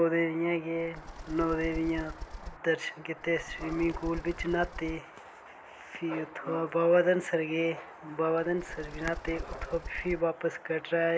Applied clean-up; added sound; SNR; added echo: none; Bird; 11 dB; none.